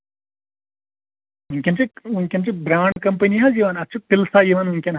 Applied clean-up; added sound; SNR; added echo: none; none; none; none.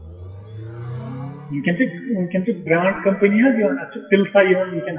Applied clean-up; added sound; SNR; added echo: classical method WPE with log-MMSE.